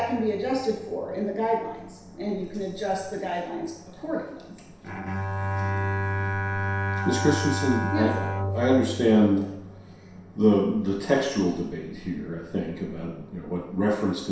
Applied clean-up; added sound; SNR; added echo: none; Bowed string instrument; 6 dB; reverberation time 0.7 s.